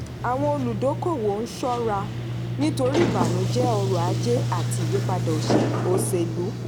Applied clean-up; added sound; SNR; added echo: none; Sliding door; -1 dB; none.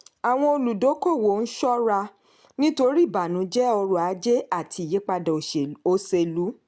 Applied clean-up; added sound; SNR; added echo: none; none; none; none.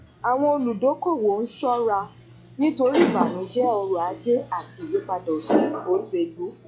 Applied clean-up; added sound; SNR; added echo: classical method log-MMSE.